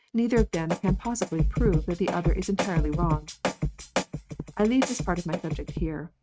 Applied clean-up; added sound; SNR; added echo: neural mask model RNNoise.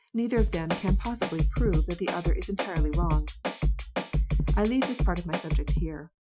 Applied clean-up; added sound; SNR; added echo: classical method Wiener filter.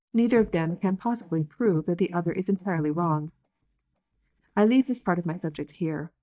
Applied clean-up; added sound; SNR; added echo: neural mask model DeepFilterNet 3.